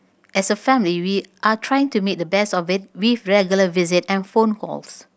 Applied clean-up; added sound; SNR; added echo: none; none; none; none.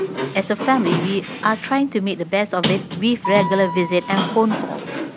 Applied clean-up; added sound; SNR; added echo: none; Sliding door; 5 dB; none.